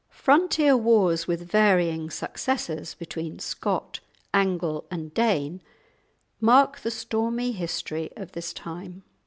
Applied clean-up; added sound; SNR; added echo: none; none; none; none.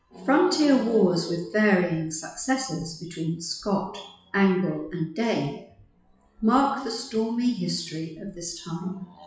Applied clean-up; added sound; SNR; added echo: classical method WPE with log-MMSE.